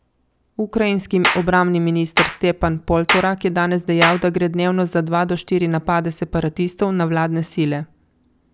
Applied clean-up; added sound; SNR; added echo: none; Clapping; 5 dB; none.